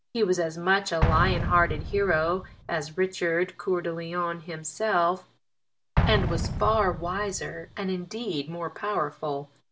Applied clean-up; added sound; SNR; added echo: none; Explosion; 5 dB; none.